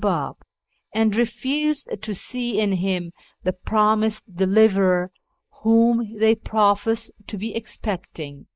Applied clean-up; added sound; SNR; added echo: neural mask model Resemble Enhance denoiser.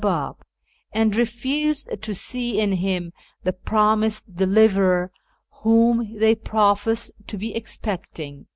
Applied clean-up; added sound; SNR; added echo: none; none; none; none.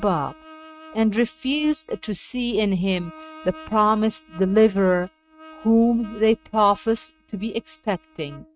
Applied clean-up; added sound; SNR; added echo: neural mask model RNNoise.